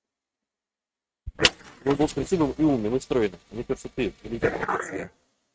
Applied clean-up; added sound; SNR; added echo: neural mask model RNNoise.